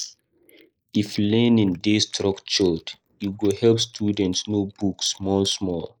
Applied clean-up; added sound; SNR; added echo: neural mask model Resemble Enhance denoiser.